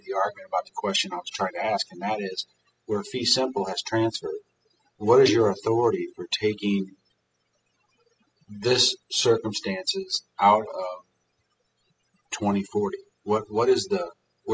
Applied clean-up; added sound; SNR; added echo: classical method spectral subtraction.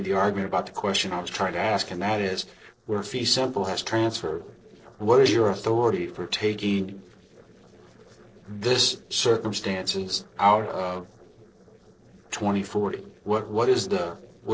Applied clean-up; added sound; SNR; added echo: neural separator model SepFormer DNS4.